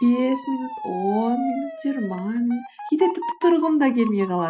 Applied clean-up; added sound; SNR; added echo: classical method spectral subtraction.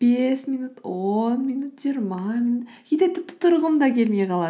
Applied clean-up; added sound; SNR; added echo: none; none; none; none.